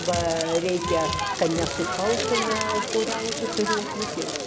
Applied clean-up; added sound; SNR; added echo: none; Crackle; 1 dB; none.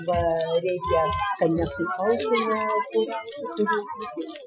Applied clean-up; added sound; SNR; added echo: classical method Wiener filter.